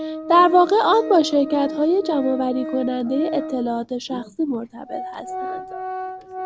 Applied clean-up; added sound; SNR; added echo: none; Organ; 10 dB; none.